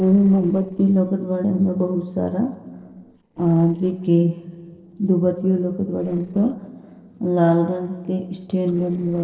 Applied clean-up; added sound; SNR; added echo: neural separator model SepFormer DNS4.